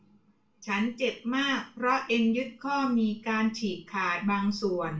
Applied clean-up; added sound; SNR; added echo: none; none; none; reverberation time 0.3 s.